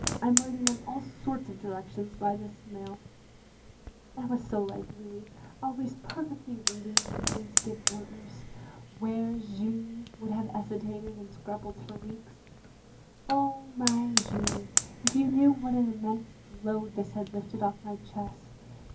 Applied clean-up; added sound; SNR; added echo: none; Fire; 3 dB; reverberation time 0.4 s.